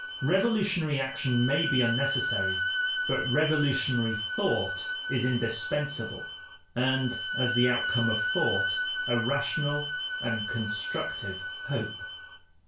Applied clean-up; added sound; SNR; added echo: none; Bowed string instrument; 2 dB; reverberation time 0.2 s.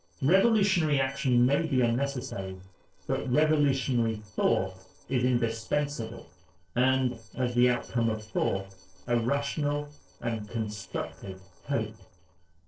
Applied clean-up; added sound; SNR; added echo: neural separator model SepFormer DNS4.